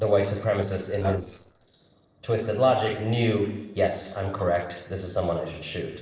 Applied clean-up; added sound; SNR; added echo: neural separator model SepFormer DNS4.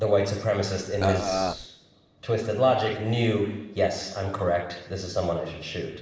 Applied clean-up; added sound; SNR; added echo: none; Burping, eructation; 0 dB; reverberation time 0.9 s.